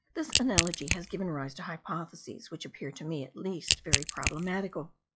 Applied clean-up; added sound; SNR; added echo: classical method log-MMSE.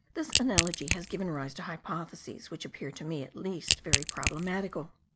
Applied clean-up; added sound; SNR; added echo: none; Crack / Crushing; -4 dB; none.